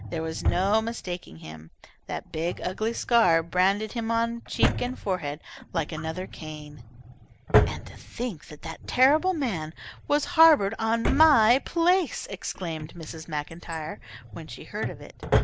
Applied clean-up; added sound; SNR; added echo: none; Drawer open or close; 6 dB; none.